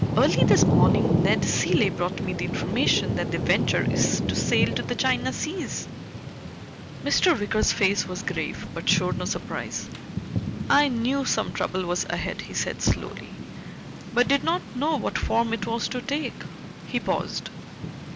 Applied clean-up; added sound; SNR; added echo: none; Thunder / Rain; 2 dB; none.